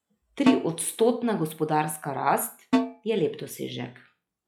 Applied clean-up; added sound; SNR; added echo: classical method log-MMSE.